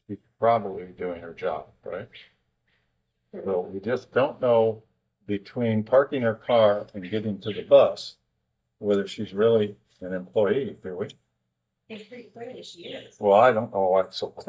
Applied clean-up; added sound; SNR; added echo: neural mask model DeepFilterNet 3.